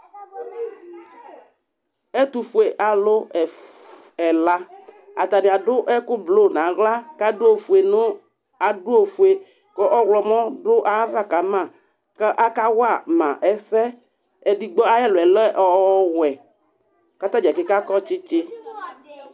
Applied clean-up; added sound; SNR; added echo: none; none; none; none.